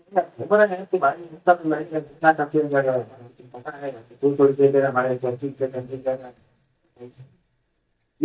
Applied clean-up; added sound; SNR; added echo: neural mask model DeepFilterNet 3.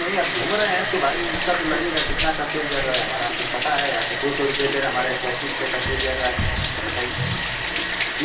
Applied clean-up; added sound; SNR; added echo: none; Bathtub (filling or washing); -1 dB; reverberation time 2.5 s.